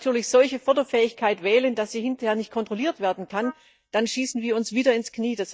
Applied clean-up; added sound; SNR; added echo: neural mask model DeepFilterNet 3.